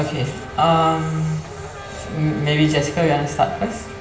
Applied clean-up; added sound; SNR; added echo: none; Race car, auto racing / Accelerating, revving, vroom; 15 dB; reverberation time 1.0 s.